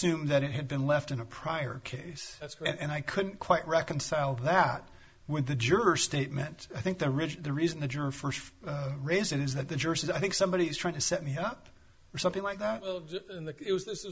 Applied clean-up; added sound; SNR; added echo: none; none; none; none.